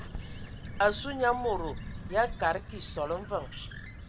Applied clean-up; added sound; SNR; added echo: none; Bird; 8 dB; none.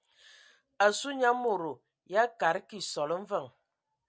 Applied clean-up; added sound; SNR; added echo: none; none; none; none.